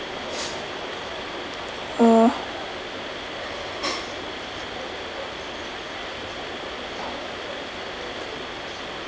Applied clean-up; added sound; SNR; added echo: none; none; none; none.